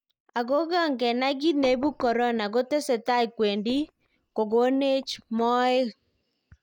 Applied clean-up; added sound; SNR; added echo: neural mask model DeepFilterNet 3.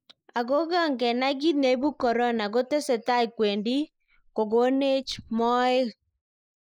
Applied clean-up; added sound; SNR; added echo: neural mask model Resemble Enhance denoiser.